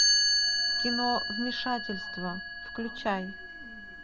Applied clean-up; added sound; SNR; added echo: none; Chime; -5 dB; none.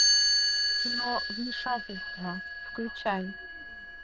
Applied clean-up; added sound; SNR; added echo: neural diffusion model UNIVERSE++.